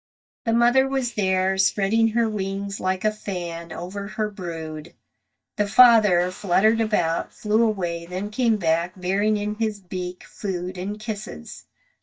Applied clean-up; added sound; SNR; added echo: neural mask model DeepFilterNet 3.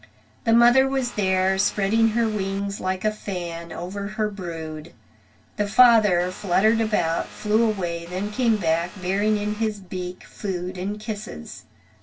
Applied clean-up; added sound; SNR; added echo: none; Vehicle; 19 dB; reverberation time 0.1 s.